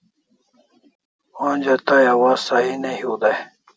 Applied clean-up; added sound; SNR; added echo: none; none; none; none.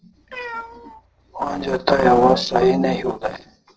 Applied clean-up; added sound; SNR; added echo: neural separator model SepFormer DNS4.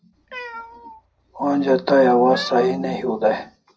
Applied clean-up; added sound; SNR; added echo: none; Cat; 18 dB; reverberation time 0.5 s.